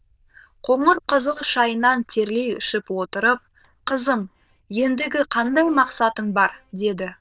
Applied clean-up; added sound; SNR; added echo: neural diffusion model UNIVERSE++.